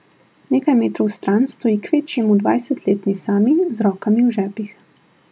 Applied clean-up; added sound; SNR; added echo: none; none; none; none.